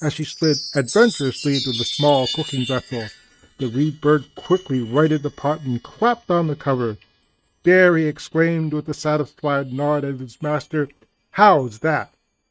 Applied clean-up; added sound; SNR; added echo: neural mask model RNNoise.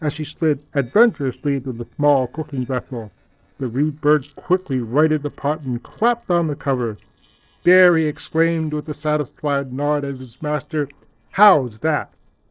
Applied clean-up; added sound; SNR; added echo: neural separator model SepFormer DNS4.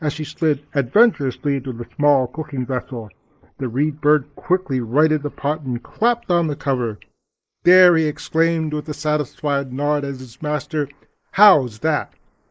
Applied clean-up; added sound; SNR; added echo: neural mask model Resemble Enhance denoiser.